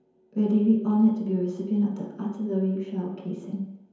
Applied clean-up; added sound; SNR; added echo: none; none; none; reverberation time 0.9 s.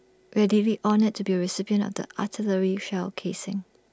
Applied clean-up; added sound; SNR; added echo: none; none; none; none.